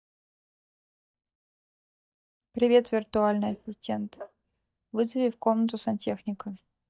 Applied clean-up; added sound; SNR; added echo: neural mask model DeepFilterNet 3.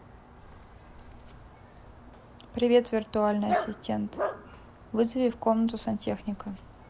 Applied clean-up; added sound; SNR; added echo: none; Dog; 9 dB; none.